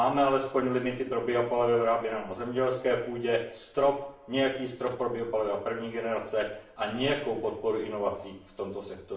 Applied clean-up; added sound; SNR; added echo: none; none; none; reverberation time 0.5 s.